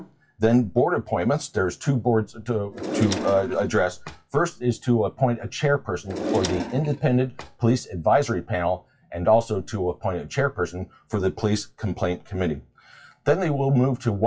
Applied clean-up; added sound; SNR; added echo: classical method WPE with log-MMSE.